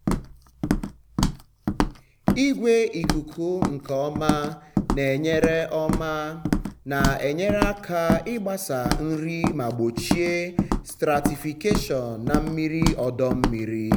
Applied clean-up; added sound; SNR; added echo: none; Walk, footsteps; 1 dB; none.